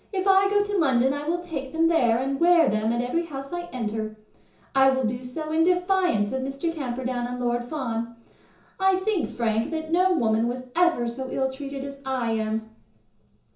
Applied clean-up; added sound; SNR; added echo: none; none; none; reverberation time 0.6 s.